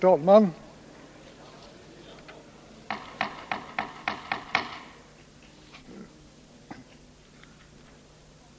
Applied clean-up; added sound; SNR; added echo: none; none; none; none.